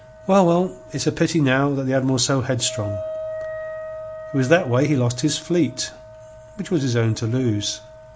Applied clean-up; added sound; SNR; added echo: none; Wind instrument, woodwind instrument; 14 dB; none.